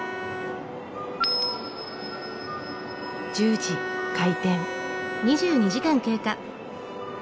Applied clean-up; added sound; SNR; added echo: none; Bowed string instrument; 8 dB; none.